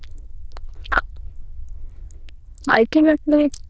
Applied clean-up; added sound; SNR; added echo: neural diffusion model UNIVERSE++.